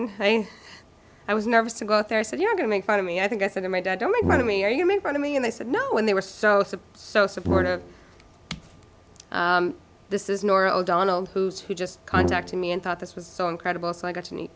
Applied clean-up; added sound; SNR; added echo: none; Brass instrument; 5 dB; none.